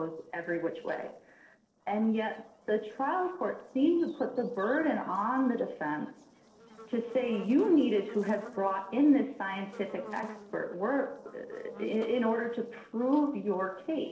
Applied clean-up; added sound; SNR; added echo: neural separator model SepFormer DNS4.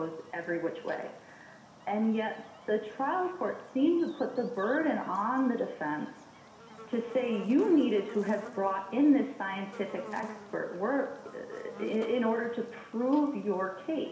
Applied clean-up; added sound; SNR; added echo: none; Buzz; 17 dB; reverberation time 0.7 s.